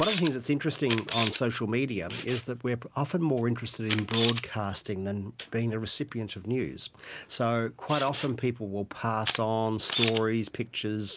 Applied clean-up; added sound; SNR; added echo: none; Camera; 6 dB; none.